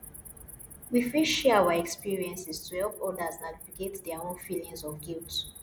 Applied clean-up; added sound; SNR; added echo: none; Cricket; 17 dB; none.